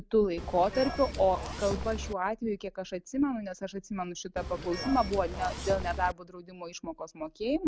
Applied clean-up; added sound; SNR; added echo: none; Zipper (clothing) / Telephone; 6 dB; none.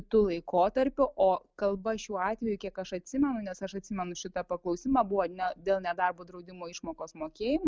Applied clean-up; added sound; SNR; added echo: none; none; none; none.